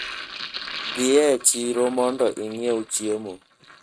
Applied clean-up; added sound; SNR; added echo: neural mask model RNNoise.